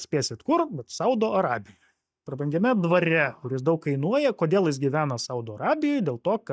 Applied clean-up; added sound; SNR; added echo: neural mask model DeepFilterNet 3.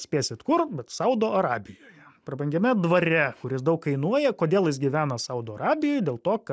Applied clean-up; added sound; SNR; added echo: none; none; none; none.